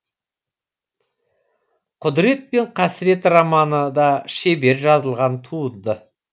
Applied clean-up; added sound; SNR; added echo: none; none; none; none.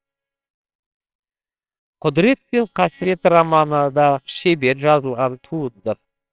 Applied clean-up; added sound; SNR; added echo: neural separator model SepFormer WHAMR!.